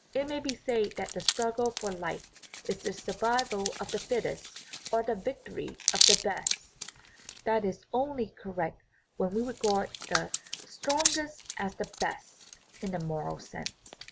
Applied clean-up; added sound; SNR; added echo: none; Hands; 3 dB; none.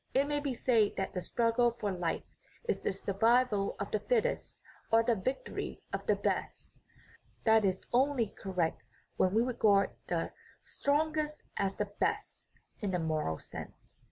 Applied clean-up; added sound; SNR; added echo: none; none; none; none.